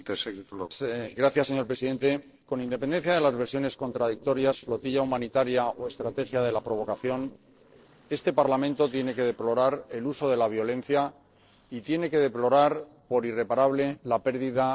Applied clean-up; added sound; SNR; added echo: neural separator model SepFormer DNS4.